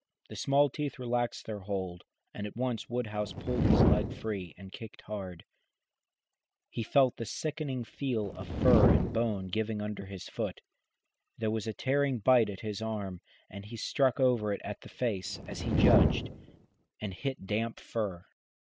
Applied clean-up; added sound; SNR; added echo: none; Fire; -3 dB; none.